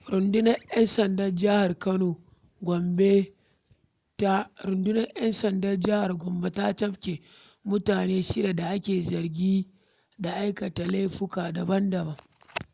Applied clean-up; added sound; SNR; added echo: none; none; none; none.